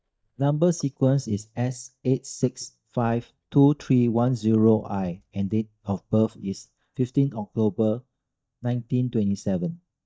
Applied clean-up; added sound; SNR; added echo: neural mask model DeepFilterNet 3.